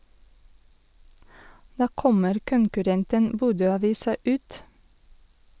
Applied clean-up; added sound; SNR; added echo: none; none; none; none.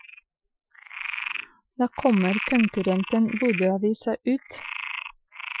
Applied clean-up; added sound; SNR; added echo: classical method Wiener filter.